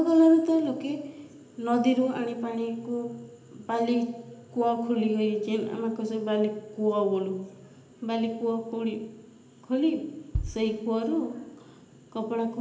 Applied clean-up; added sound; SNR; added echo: none; Bass drum; 11 dB; reverberation time 0.9 s.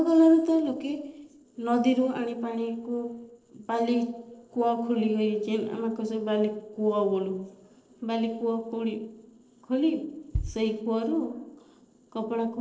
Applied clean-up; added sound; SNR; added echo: neural separator model SepFormer DNS4.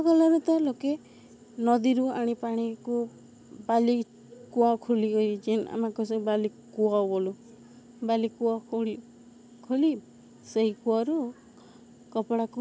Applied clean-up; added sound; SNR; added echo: none; none; none; none.